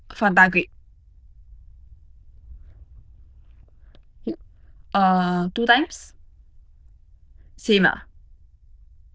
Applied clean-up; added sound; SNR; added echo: neural diffusion model UNIVERSE++.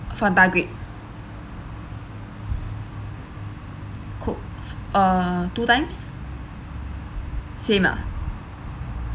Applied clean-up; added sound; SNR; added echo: none; none; none; none.